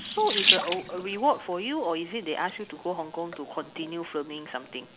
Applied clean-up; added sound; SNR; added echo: none; Sink (filling or washing) / Water tap, faucet; 2 dB; none.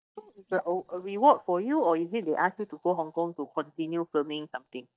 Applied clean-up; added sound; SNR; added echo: neural mask model DeepFilterNet 3.